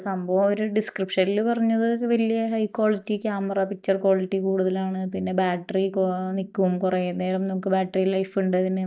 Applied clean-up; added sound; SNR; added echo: neural mask model DeepFilterNet 3.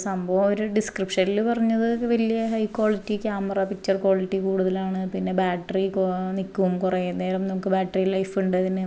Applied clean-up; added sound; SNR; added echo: none; none; none; none.